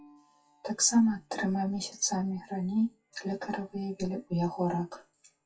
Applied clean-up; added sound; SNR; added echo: classical method WPE with log-MMSE.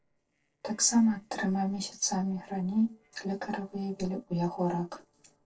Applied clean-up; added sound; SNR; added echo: neural separator model SepFormer DNS4.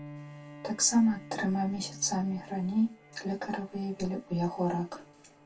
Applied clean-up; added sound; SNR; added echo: none; Bowed string instrument; 19 dB; reverberation time 0.1 s.